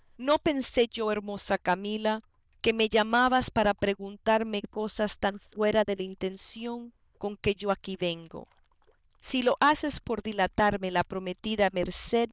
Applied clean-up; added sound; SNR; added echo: neural diffusion model UNIVERSE++.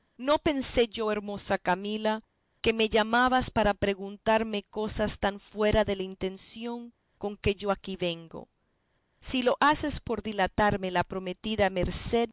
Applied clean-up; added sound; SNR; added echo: none; none; none; none.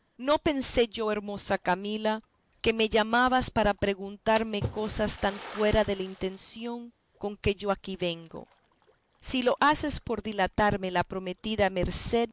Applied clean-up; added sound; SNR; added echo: none; Splash, splatter; 19 dB; none.